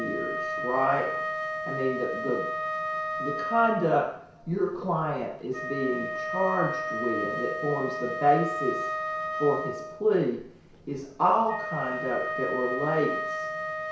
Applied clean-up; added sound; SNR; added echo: none; Wind instrument, woodwind instrument; 4 dB; reverberation time 0.6 s.